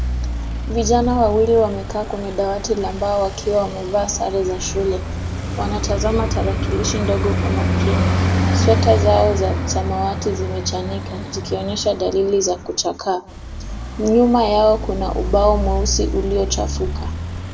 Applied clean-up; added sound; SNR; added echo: none; Traffic noise, roadway noise; 2 dB; reverberation time 0.5 s.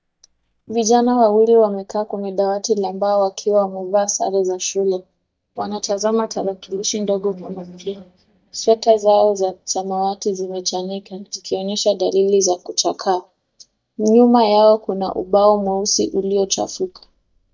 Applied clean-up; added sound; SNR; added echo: neural mask model DeepFilterNet 3.